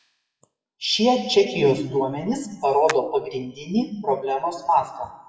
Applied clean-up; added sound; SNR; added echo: classical method WPE with log-MMSE.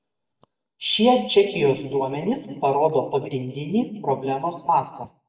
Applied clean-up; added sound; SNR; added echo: neural mask model DeepFilterNet 3.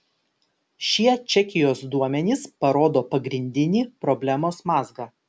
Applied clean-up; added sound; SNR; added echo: none; none; none; none.